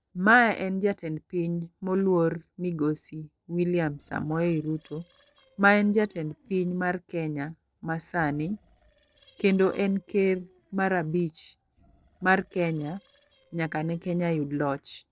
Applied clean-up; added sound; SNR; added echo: neural separator model SepFormer DNS4.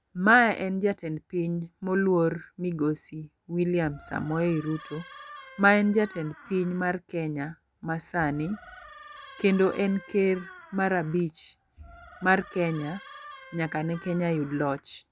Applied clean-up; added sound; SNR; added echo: none; Door; 19 dB; none.